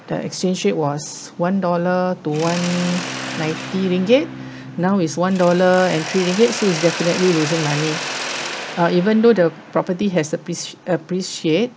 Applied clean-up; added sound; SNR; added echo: none; Mechanisms + Bowed string instrument; 11 dB; none.